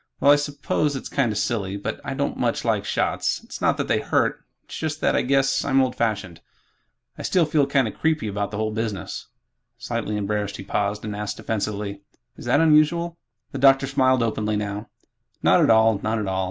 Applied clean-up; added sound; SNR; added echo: none; none; none; none.